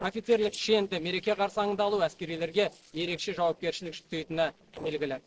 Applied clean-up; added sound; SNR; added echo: neural separator model SepFormer DNS4.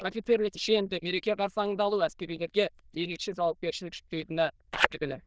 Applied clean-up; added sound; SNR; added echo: neural diffusion model UNIVERSE++.